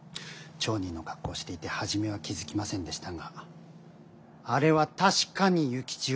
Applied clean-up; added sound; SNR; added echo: none; none; none; none.